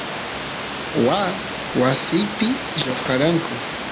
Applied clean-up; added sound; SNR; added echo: none; Water; 5 dB; none.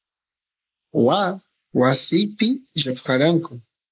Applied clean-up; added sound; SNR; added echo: neural mask model Resemble Enhance denoiser.